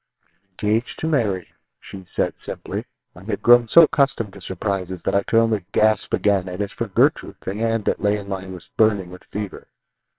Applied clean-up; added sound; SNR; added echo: neural separator model SepFormer WHAMR!.